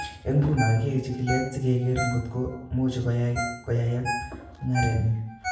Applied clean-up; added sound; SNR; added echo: none; Ringtone; 9 dB; reverberation time 0.6 s.